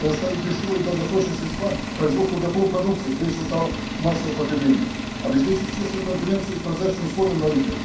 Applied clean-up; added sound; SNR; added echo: none; Engine; 6 dB; reverberation time 0.6 s.